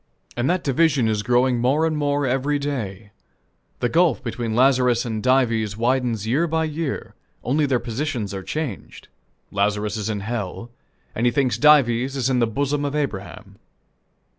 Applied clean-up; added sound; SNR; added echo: none; none; none; none.